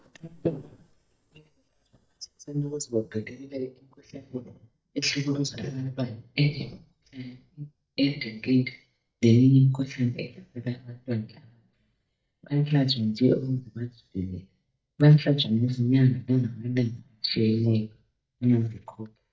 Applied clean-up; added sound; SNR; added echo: neural mask model DeepFilterNet 3.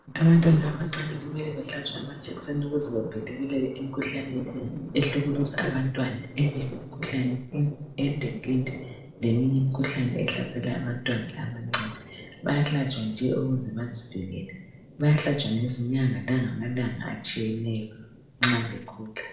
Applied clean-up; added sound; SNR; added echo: neural separator model SepFormer DNS4.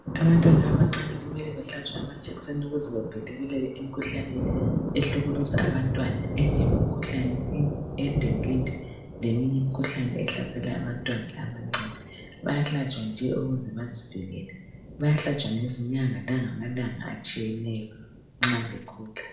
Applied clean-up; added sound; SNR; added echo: none; Thunder; 3 dB; reverberation time 0.6 s.